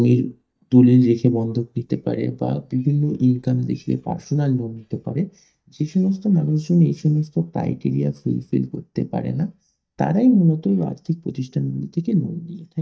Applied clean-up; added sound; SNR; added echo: neural mask model DeepFilterNet 3.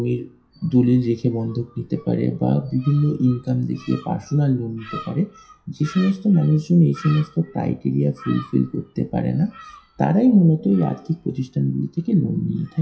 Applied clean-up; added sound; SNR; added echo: classical method WPE with log-MMSE.